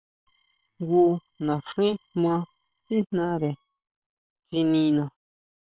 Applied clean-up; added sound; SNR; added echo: neural separator model SepFormer WHAM!.